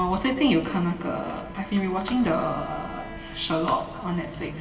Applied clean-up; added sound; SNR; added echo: none; Wind instrument, woodwind instrument; 20 dB; reverberation time 2.2 s.